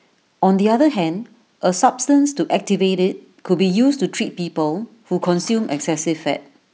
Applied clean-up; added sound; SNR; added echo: none; none; none; none.